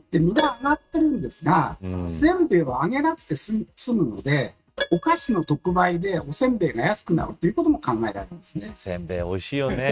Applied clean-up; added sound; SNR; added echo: neural mask model RNNoise.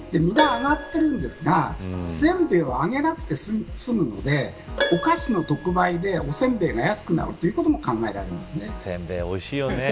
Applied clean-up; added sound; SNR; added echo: none; Keyboard (musical); 11 dB; none.